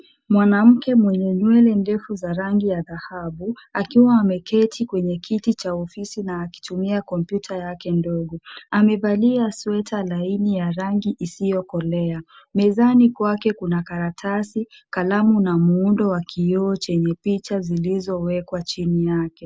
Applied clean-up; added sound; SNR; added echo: none; none; none; none.